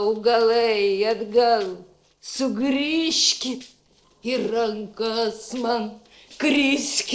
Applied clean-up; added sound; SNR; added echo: neural separator model SepFormer DNS4.